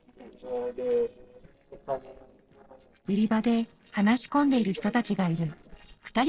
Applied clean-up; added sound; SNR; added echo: neural separator model SepFormer DNS4.